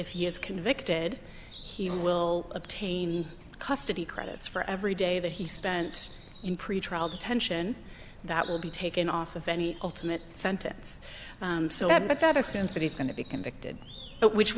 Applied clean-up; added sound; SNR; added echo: none; Bird; 16 dB; none.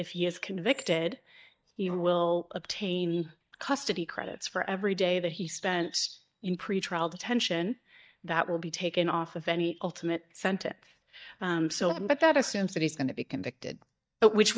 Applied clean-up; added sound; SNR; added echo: neural mask model DeepFilterNet 3.